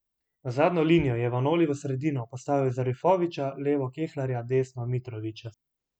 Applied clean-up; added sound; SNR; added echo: none; none; none; none.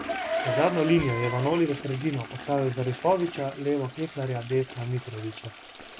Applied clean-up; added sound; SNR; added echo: none; Chicken, rooster + Toilet flush; 8 dB; none.